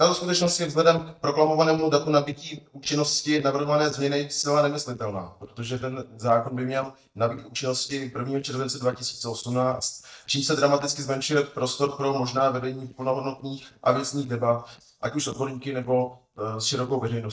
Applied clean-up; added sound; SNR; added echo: neural mask model DeepFilterNet 3.